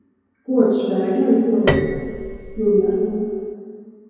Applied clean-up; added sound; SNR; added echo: none; Piano; 7 dB; reverberation time 2.2 s.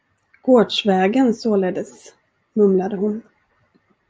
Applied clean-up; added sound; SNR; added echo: none; none; none; none.